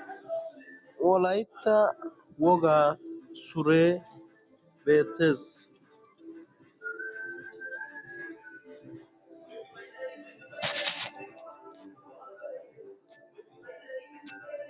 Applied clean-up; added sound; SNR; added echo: none; none; none; none.